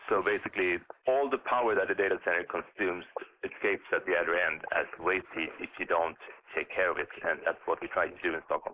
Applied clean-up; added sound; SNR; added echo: neural mask model Resemble Enhance denoiser.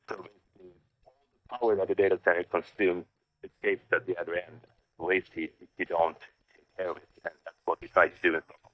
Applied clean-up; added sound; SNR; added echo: neural mask model DeepFilterNet 3.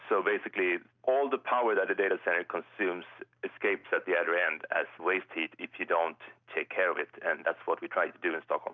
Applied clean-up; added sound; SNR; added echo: none; none; none; none.